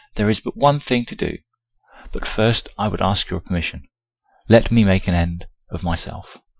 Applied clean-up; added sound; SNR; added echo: classical method Wiener filter.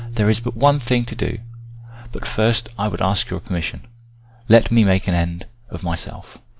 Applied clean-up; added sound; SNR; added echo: none; Piano; 16 dB; none.